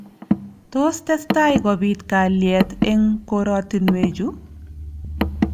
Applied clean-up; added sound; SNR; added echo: none; Car; 5 dB; none.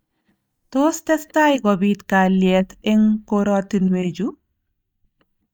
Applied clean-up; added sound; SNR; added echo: neural mask model DeepFilterNet 3.